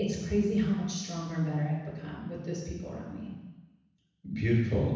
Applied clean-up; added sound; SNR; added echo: none; none; none; reverberation time 1.1 s.